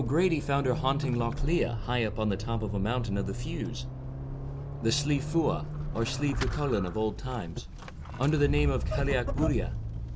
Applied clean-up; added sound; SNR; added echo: none; Squeak / Accelerating, revving, vroom / Vehicle; 3 dB; none.